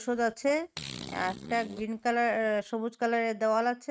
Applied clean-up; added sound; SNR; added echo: neural mask model RNNoise.